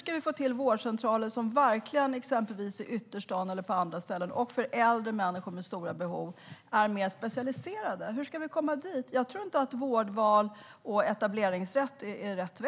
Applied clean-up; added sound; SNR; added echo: none; none; none; none.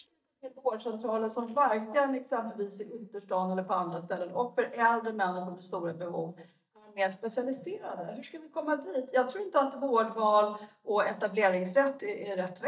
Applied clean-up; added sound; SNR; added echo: neural mask model DeepFilterNet 3.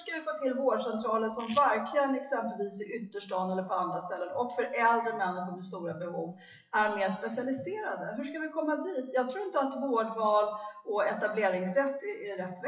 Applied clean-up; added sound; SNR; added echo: classical method WPE with log-MMSE.